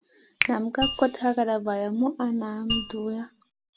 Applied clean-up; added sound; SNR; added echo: none; Finger snapping + Mallet percussion; 7 dB; none.